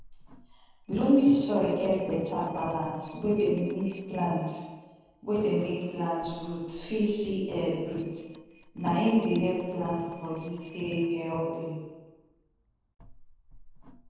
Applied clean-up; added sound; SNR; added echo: neural separator model SepFormer DNS4.